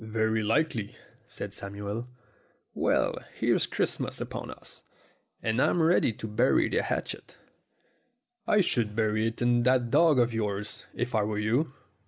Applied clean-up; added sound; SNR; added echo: none; none; none; none.